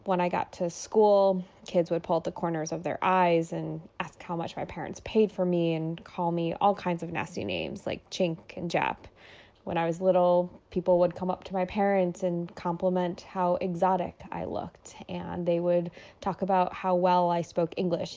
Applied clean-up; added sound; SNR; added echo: none; none; none; none.